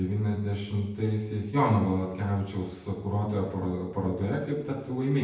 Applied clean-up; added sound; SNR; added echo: none; none; none; reverberation time 0.8 s.